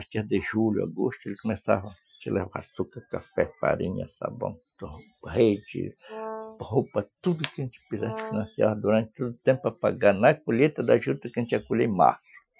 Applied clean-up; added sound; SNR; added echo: classical method Wiener filter.